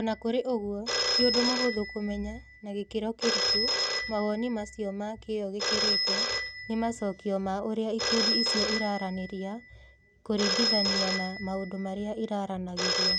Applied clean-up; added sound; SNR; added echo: none; Telephone; 0 dB; none.